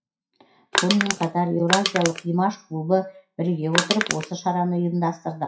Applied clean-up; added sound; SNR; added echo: classical method WPE with log-MMSE.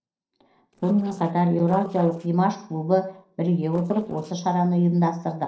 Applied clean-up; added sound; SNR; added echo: neural separator model SepFormer DNS4.